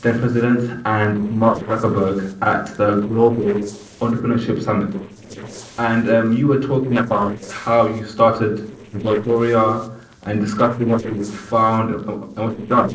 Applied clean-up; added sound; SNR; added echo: neural separator model SepFormer DNS4.